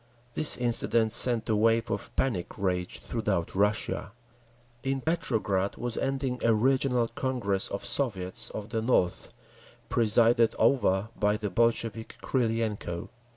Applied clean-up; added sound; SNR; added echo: none; none; none; none.